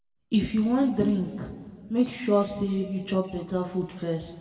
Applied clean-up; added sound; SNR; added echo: none; none; none; reverberation time 1.8 s.